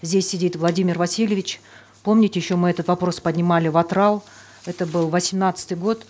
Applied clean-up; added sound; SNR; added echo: none; none; none; none.